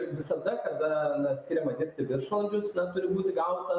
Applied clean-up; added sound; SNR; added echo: none; none; none; none.